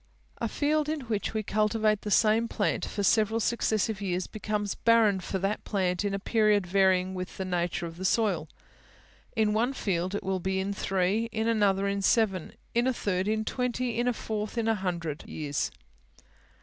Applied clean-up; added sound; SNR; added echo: none; none; none; none.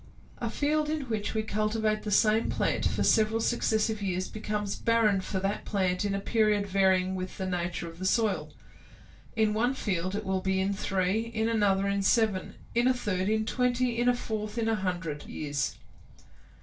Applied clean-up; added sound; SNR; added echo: none; Thunder; 15 dB; reverberation time 0.2 s.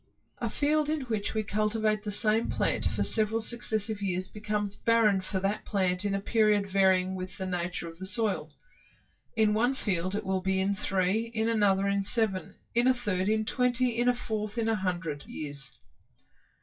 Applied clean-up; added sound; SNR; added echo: classical method WPE with log-MMSE.